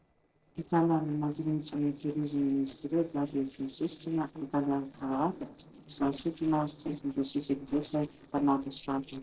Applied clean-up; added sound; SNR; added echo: neural separator model SepFormer DNS4.